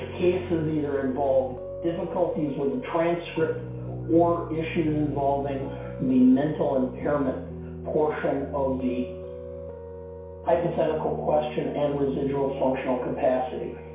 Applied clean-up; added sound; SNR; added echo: none; Piano; 10 dB; reverberation time 0.6 s.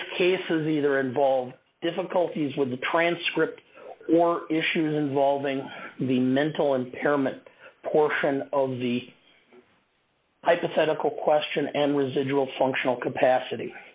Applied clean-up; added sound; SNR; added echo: none; none; none; none.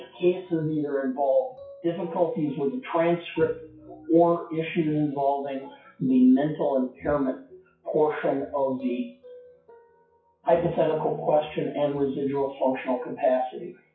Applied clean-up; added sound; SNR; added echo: classical method WPE with log-MMSE.